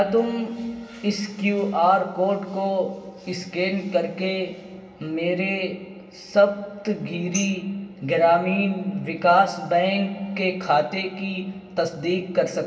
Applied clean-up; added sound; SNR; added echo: none; Tambourine; 15 dB; reverberation time 0.2 s.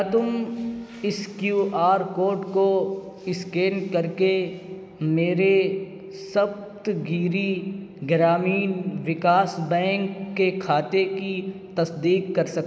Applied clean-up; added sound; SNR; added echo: none; none; none; none.